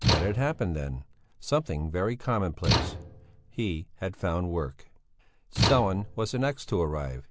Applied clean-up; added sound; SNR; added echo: none; Slam / Tools; 1 dB; none.